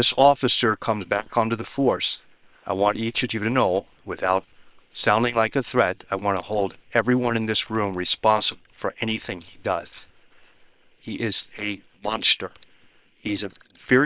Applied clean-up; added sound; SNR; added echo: neural separator model SepFormer WHAM!.